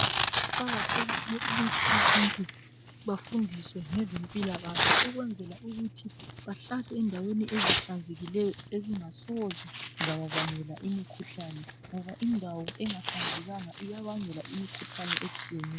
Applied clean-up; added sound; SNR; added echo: none; Tearing; -4 dB; none.